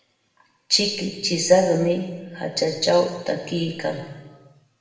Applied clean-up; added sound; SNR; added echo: none; none; none; reverberation time 1.1 s.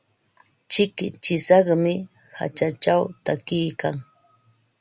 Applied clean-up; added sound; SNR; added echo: none; none; none; none.